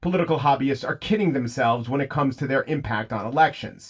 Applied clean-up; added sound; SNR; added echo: none; none; none; reverberation time 0.2 s.